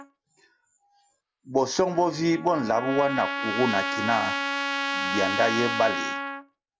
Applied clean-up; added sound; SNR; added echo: none; Trumpet; 4 dB; none.